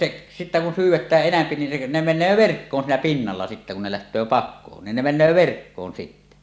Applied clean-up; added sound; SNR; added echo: none; none; none; none.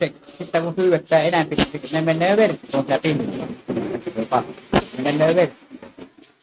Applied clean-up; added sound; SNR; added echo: neural mask model RNNoise.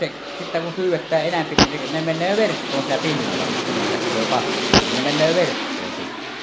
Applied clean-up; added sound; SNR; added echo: none; Fart + Aircraft; 0 dB; none.